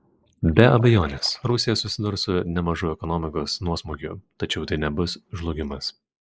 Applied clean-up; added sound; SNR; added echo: neural mask model Resemble Enhance denoiser.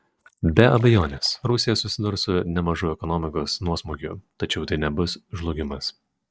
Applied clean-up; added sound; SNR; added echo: neural mask model DeepFilterNet 3.